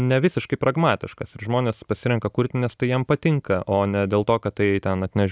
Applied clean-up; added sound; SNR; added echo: none; none; none; none.